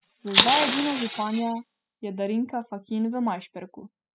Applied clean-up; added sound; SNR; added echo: classical method spectral subtraction.